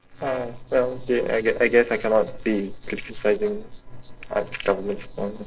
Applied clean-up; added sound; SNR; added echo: neural separator model SepFormer DNS4.